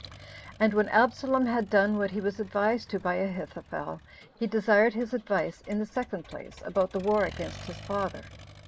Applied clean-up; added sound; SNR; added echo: none; Accelerating, revving, vroom; 20 dB; none.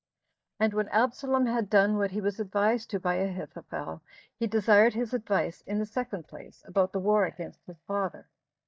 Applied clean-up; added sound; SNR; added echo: neural mask model DeepFilterNet 3.